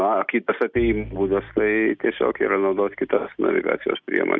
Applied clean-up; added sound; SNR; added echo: neural mask model RNNoise.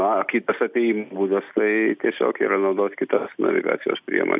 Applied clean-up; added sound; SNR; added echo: none; none; none; none.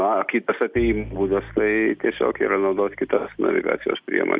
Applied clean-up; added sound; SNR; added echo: none; Bowed string instrument; 17 dB; none.